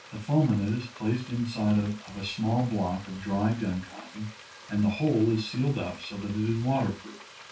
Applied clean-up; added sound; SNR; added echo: none; Frying (food); 20 dB; reverberation time 0.3 s.